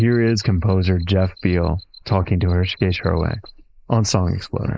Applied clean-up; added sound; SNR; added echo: neural mask model Resemble Enhance denoiser.